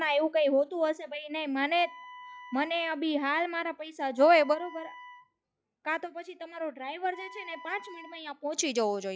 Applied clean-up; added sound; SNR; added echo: classical method log-MMSE.